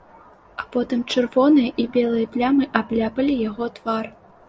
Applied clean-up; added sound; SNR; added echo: none; none; none; none.